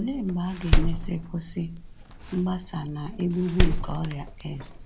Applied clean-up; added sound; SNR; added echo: none; Door; -3 dB; none.